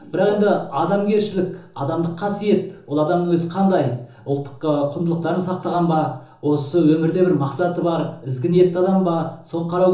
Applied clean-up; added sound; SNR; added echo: none; none; none; reverberation time 0.6 s.